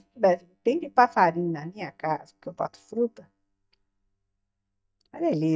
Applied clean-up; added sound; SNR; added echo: neural mask model DeepFilterNet 3.